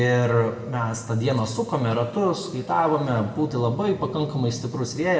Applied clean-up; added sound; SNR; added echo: none; Boat, Water vehicle; 19 dB; reverberation time 1.4 s.